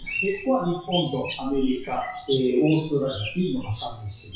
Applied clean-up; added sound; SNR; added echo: classical method WPE with log-MMSE.